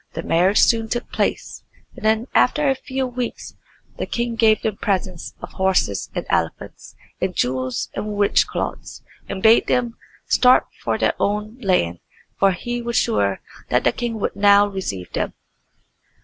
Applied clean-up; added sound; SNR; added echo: none; none; none; none.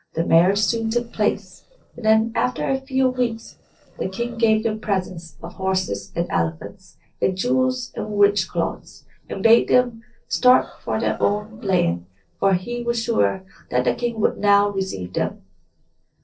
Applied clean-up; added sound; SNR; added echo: neural separator model SepFormer DNS4.